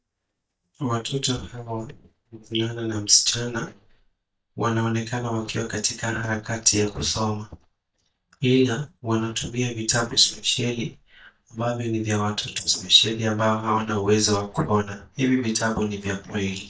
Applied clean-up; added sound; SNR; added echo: neural mask model DeepFilterNet 3.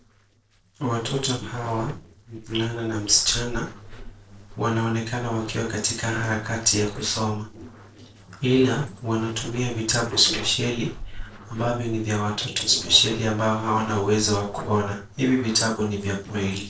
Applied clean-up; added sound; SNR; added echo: neural separator model SepFormer DNS4.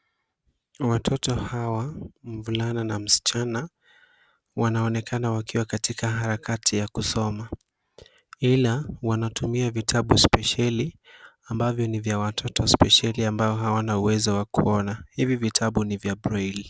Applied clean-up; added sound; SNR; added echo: none; none; none; none.